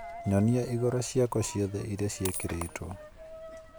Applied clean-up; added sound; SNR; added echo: none; Coin (dropping); 13 dB; none.